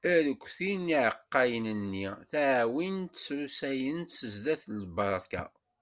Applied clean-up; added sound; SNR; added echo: none; none; none; none.